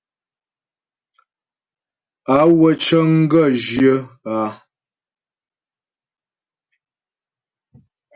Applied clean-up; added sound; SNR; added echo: none; none; none; none.